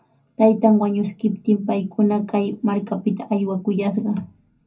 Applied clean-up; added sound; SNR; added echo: none; none; none; reverberation time 0.3 s.